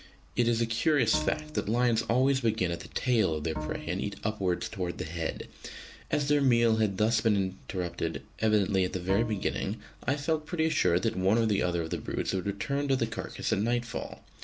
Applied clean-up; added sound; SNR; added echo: none; Bowed string instrument; 12 dB; none.